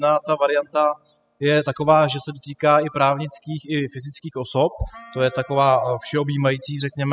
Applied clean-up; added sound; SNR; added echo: classical method spectral subtraction.